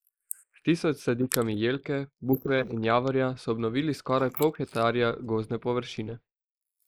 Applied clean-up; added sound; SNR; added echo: neural mask model Resemble Enhance denoiser.